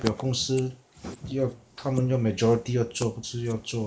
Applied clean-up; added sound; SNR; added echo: neural mask model Resemble Enhance denoiser.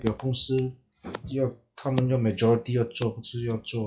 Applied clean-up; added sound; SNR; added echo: classical method log-MMSE.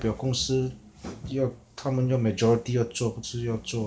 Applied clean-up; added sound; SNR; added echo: none; none; none; none.